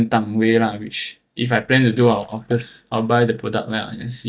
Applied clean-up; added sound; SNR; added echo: neural mask model DeepFilterNet 3.